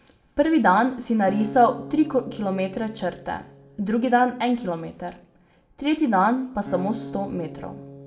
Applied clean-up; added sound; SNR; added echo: none; Acoustic guitar; 17 dB; reverberation time 0.7 s.